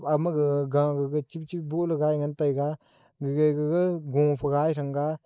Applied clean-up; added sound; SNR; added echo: neural mask model Resemble Enhance denoiser.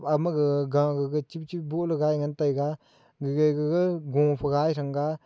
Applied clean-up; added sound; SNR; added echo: none; none; none; none.